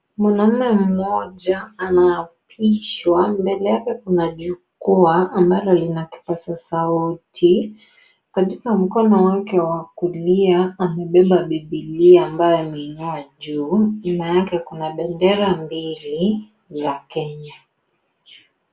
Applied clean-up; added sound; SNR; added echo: none; none; none; none.